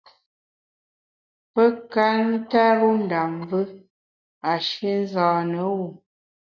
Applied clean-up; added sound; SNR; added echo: none; none; none; none.